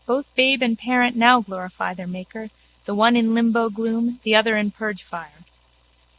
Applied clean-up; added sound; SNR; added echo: none; none; none; none.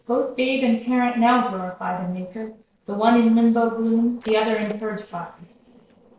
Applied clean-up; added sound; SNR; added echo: neural separator model SepFormer DNS4.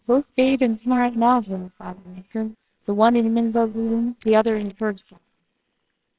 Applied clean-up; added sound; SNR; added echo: neural separator model SepFormer WHAMR!.